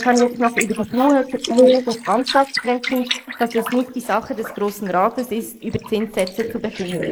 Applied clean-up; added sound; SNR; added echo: neural mask model Resemble Enhance denoiser.